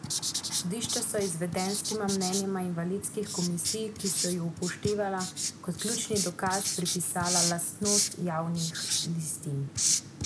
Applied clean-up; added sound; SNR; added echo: none; Writing; 1 dB; none.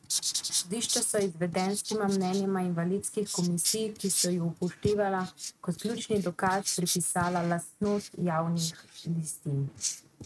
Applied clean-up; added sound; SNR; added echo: neural mask model RNNoise.